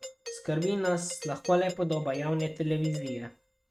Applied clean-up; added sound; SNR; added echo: neural mask model RNNoise.